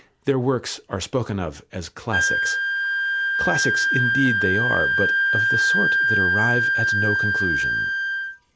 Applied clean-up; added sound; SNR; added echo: none; Wind instrument, woodwind instrument; -5 dB; none.